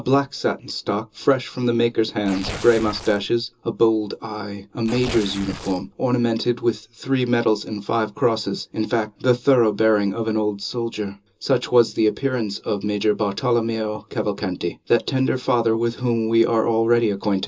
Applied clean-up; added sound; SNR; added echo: none; Tearing; 13 dB; reverberation time 0.2 s.